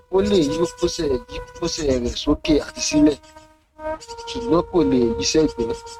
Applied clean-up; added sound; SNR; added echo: neural mask model RNNoise.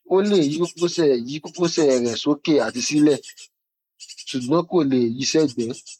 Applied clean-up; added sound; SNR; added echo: neural mask model Resemble Enhance denoiser.